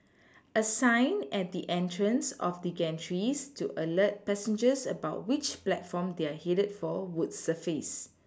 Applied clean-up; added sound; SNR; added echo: none; none; none; none.